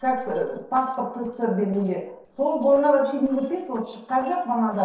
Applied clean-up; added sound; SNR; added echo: neural separator model SepFormer DNS4.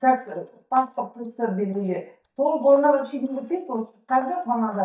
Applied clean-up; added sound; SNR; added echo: neural mask model DeepFilterNet 3.